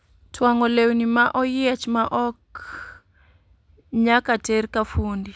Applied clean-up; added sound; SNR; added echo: none; none; none; none.